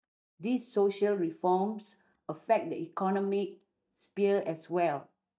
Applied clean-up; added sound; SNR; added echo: neural mask model DeepFilterNet 3.